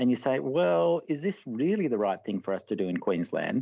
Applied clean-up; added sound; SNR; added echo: none; none; none; none.